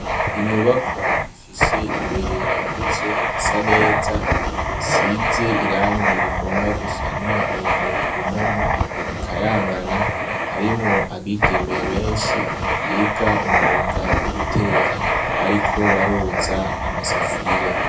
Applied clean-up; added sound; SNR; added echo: none; Writing; -4 dB; reverberation time 0.3 s.